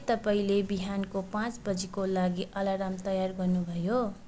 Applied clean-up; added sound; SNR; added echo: none; none; none; none.